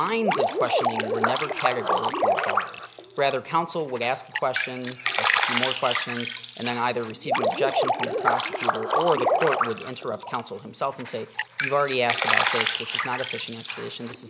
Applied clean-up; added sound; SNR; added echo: none; Drip; -2 dB; none.